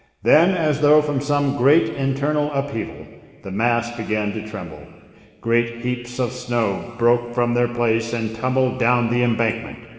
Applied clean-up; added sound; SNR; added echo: none; none; none; reverberation time 2.4 s.